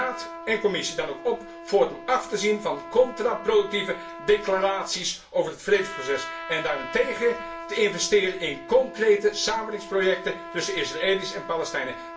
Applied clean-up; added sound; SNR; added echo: none; Trumpet; 13 dB; reverberation time 0.3 s.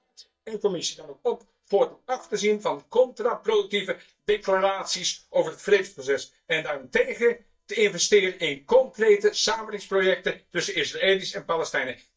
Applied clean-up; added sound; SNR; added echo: neural mask model DeepFilterNet 3.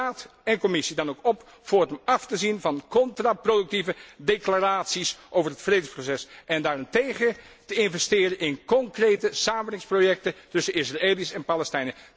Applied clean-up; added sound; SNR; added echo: none; none; none; none.